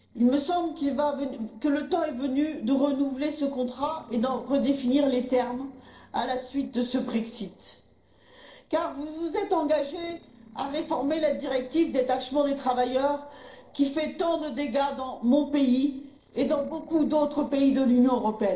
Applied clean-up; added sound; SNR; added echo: neural separator model SepFormer DNS4.